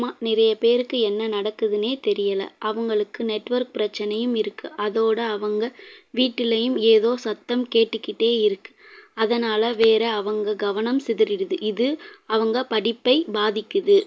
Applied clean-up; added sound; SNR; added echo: none; none; none; none.